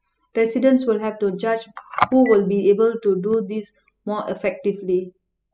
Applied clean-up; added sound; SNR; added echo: classical method spectral subtraction.